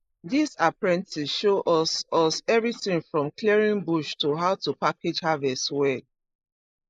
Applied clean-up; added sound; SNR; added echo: neural mask model Resemble Enhance denoiser.